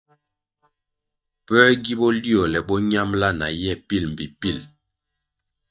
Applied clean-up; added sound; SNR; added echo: neural mask model DeepFilterNet 3.